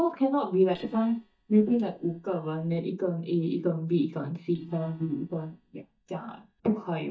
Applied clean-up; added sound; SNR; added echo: neural mask model DeepFilterNet 3.